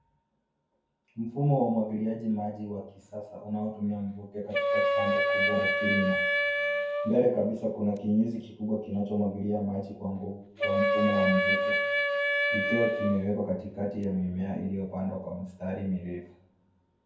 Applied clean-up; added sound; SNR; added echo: none; Wind instrument, woodwind instrument; -3 dB; reverberation time 0.6 s.